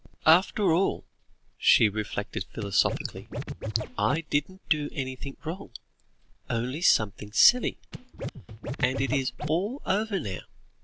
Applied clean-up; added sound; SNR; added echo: none; Scratching (performance technique); 6 dB; none.